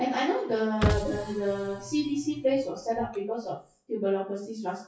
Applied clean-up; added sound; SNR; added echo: classical method WPE with log-MMSE.